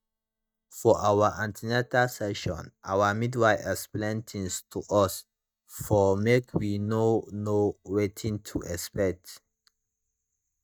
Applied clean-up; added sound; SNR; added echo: neural mask model DeepFilterNet 3.